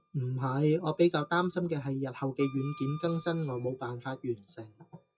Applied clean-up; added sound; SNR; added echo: classical method WPE with log-MMSE.